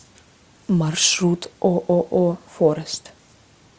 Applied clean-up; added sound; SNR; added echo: none; none; none; none.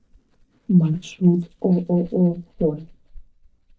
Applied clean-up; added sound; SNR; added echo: neural mask model DeepFilterNet 3.